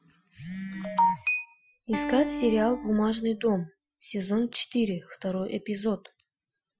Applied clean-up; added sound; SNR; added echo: classical method Wiener filter.